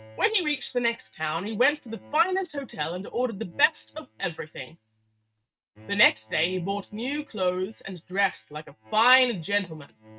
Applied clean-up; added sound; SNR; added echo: neural mask model RNNoise.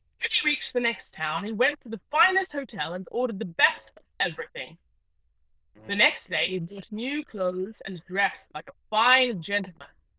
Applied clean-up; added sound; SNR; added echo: neural diffusion model UNIVERSE++.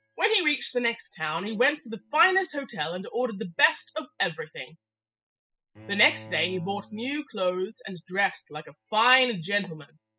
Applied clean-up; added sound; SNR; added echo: classical method spectral subtraction.